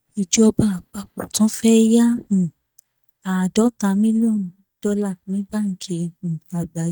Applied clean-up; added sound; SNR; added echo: neural mask model DeepFilterNet 3.